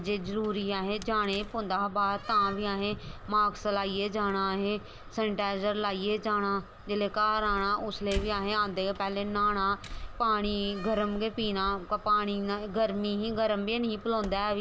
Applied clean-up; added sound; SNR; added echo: none; Sliding door + Slam; 14 dB; none.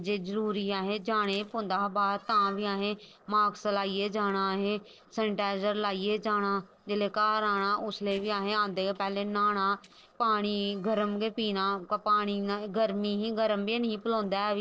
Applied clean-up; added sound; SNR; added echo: neural separator model SepFormer DNS4.